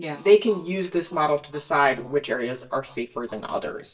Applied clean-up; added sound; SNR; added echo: neural mask model DeepFilterNet 3.